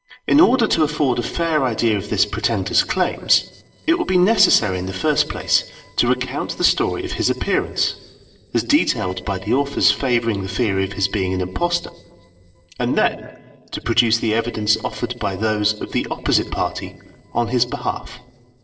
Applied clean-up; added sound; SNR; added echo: neural separator model SepFormer DNS4.